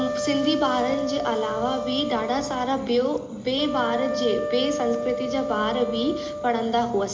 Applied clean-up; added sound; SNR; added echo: none; Wind instrument, woodwind instrument; 5 dB; none.